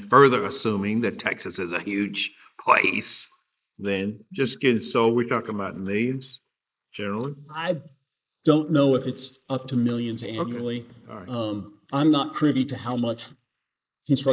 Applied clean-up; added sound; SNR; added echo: neural mask model Resemble Enhance denoiser.